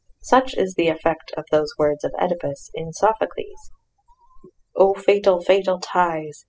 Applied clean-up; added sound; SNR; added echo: classical method spectral subtraction.